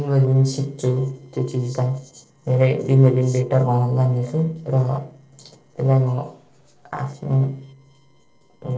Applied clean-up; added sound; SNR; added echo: neural separator model SepFormer DNS4.